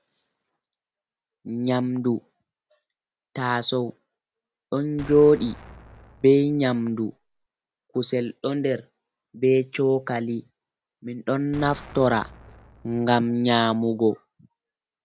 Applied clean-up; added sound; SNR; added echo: none; Explosion; 19 dB; none.